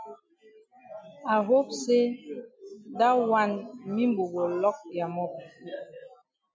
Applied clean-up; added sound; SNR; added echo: none; none; none; none.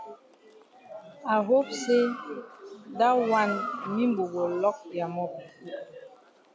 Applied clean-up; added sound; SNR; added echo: none; Bird; 14 dB; none.